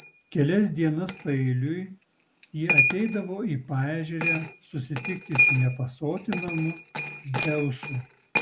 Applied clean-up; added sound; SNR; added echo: none; Coin (dropping); -4 dB; none.